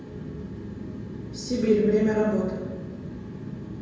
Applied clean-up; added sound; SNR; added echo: none; none; none; reverberation time 1.2 s.